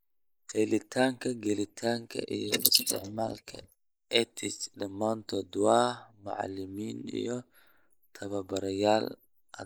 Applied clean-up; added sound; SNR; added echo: neural mask model Resemble Enhance denoiser.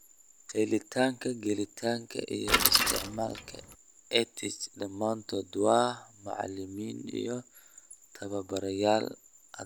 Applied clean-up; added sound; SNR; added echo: none; Bicycle; -3 dB; none.